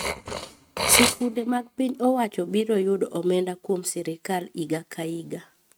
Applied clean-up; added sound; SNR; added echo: neural mask model RNNoise.